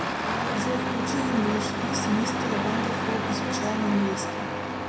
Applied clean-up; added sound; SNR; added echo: none; Engine starting; -3 dB; reverberation time 0.6 s.